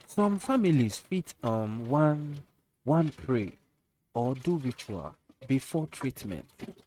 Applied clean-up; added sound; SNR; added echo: neural mask model RNNoise.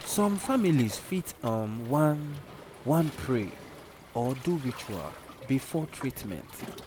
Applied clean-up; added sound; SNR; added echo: none; Waves, surf; 16 dB; none.